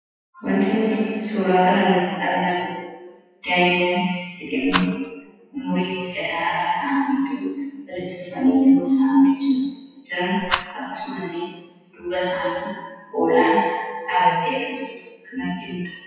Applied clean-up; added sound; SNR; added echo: classical method WPE with log-MMSE.